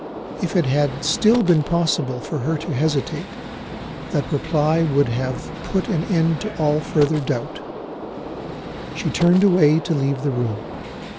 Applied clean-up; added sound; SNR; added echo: none; Gunshot, gunfire; 10 dB; none.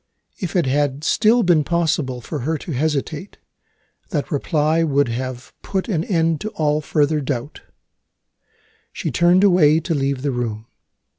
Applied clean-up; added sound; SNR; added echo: none; none; none; none.